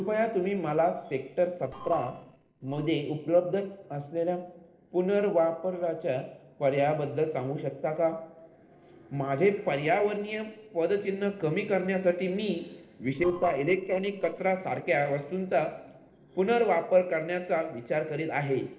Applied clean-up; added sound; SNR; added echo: neural separator model SepFormer DNS4.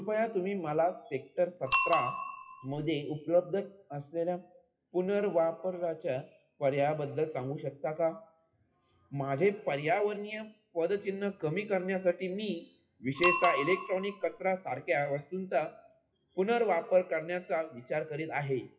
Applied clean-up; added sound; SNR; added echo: classical method WPE with log-MMSE.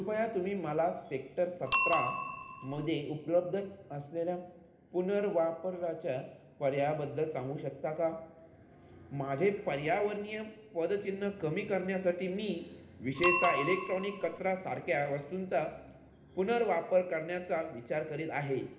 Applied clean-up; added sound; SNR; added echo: none; Bicycle bell; -4 dB; reverberation time 1.0 s.